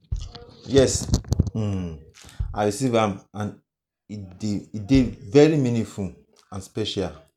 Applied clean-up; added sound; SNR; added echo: none; Bass drum; 15 dB; none.